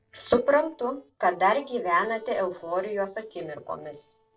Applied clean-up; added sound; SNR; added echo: neural separator model SepFormer DNS4.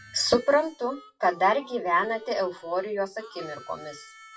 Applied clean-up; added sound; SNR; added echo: classical method WPE with log-MMSE.